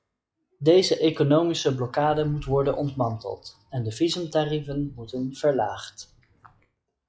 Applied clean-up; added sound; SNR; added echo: classical method log-MMSE.